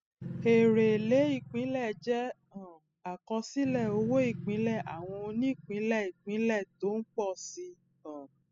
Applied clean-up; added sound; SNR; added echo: classical method spectral subtraction.